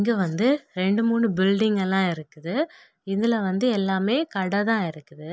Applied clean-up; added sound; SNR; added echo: none; none; none; none.